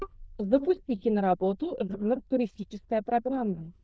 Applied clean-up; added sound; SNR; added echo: neural diffusion model UNIVERSE++.